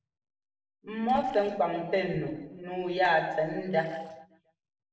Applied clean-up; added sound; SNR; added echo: neural separator model SepFormer DNS4.